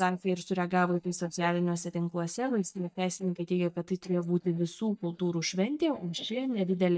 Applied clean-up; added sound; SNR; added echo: neural mask model DeepFilterNet 3.